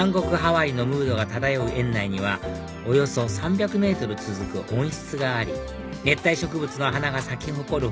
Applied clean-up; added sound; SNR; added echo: none; Organ; 15 dB; none.